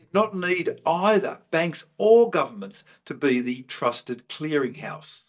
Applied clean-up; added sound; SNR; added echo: neural mask model DeepFilterNet 3.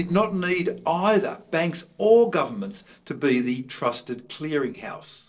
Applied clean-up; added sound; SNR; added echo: neural separator model SepFormer DNS4.